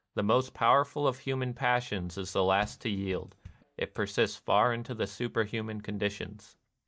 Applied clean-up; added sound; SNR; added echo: neural mask model DeepFilterNet 3.